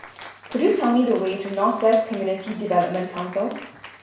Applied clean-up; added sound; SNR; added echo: none; Cheering; 19 dB; reverberation time 0.7 s.